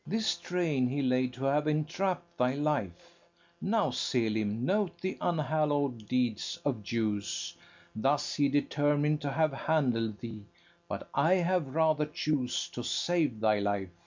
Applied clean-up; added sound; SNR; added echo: none; none; none; none.